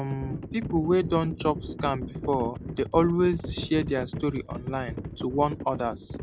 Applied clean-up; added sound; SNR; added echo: none; Livestock, farm animals, working animals; 8 dB; none.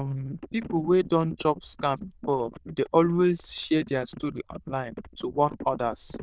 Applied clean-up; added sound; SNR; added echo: neural diffusion model UNIVERSE++.